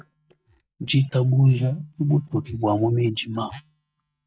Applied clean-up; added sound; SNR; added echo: neural mask model DeepFilterNet 3.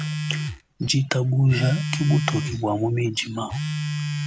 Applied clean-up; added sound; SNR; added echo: none; Telephone; 5 dB; none.